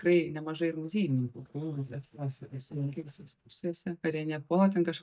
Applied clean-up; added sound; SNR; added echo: neural mask model DeepFilterNet 3.